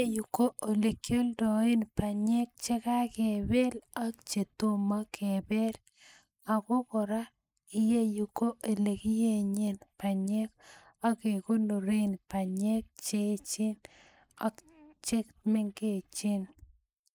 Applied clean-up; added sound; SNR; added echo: neural mask model Resemble Enhance denoiser.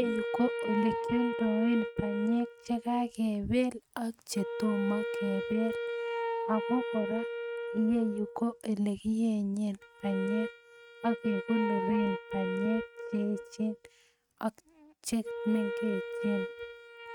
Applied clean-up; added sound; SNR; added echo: neural mask model RNNoise.